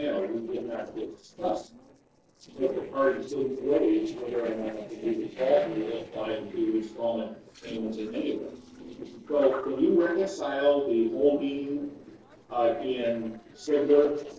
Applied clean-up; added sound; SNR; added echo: neural separator model SepFormer DNS4.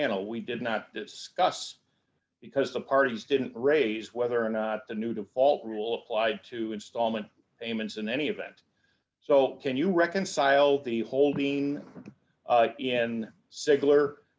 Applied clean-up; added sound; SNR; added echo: none; none; none; none.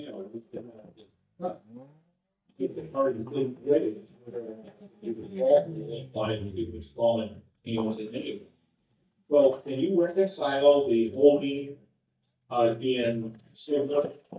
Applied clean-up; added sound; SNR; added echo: neural mask model DeepFilterNet 3.